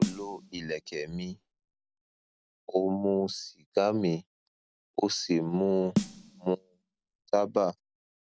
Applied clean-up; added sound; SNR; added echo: none; Snare drum; 5 dB; none.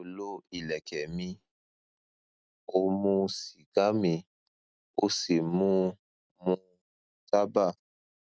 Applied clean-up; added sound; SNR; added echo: none; none; none; none.